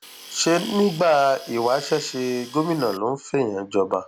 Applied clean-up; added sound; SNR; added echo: none; Tools; 16 dB; none.